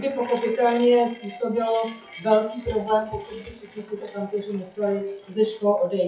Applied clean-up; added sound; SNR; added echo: classical method WPE with log-MMSE.